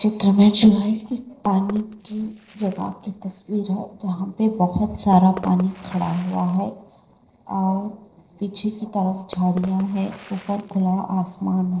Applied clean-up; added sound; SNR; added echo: neural separator model SepFormer DNS4.